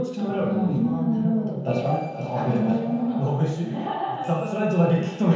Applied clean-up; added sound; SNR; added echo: none; none; none; reverberation time 0.9 s.